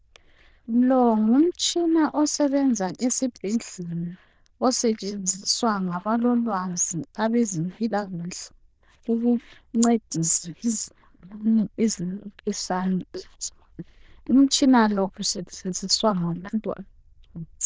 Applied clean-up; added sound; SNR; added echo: neural diffusion model UNIVERSE++.